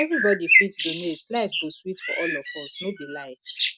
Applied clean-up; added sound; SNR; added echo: none; Bird; -3 dB; none.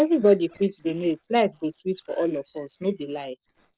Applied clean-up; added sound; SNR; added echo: neural separator model SepFormer DNS4.